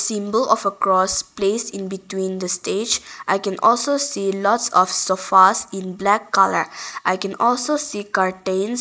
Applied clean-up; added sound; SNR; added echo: neural mask model Resemble Enhance denoiser.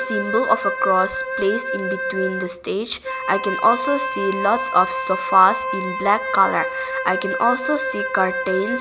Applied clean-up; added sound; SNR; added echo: none; Wind instrument, woodwind instrument; 4 dB; none.